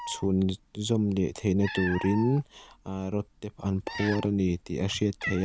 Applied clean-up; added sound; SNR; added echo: none; Cat; 13 dB; none.